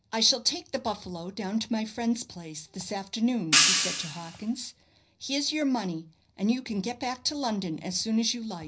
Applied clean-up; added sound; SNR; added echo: none; Hi-hat; -3 dB; reverberation time 0.5 s.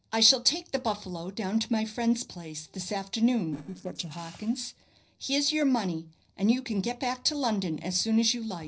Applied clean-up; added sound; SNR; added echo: neural separator model SepFormer DNS4.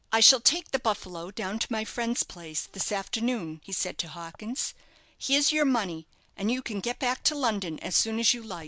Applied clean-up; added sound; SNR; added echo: none; none; none; none.